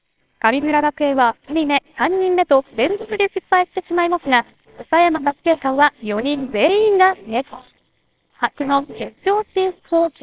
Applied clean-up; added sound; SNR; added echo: neural separator model SepFormer WHAMR!.